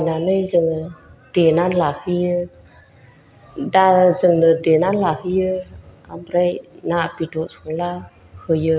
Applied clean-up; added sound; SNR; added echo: none; none; none; none.